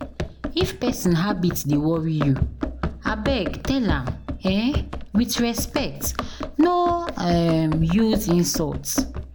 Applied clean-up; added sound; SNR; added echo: none; Run; 6 dB; none.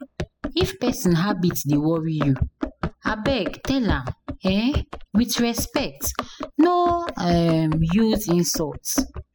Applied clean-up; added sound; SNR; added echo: classical method spectral subtraction.